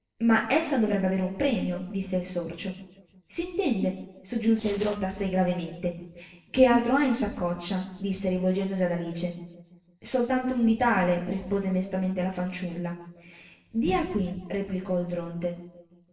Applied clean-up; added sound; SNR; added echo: neural separator model SepFormer DNS4.